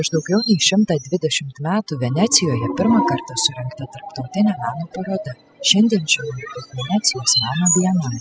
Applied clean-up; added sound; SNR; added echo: classical method spectral subtraction.